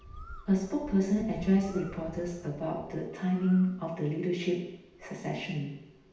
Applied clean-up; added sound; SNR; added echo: none; Bird; 19 dB; reverberation time 0.9 s.